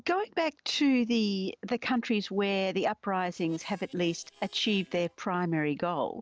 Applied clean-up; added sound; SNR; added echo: neural separator model SepFormer DNS4.